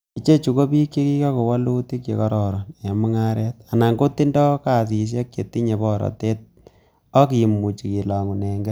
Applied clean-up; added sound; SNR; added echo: none; none; none; none.